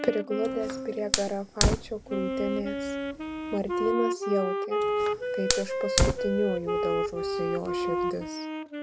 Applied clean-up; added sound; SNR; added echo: none; Wind instrument, woodwind instrument + Fire; -3 dB; none.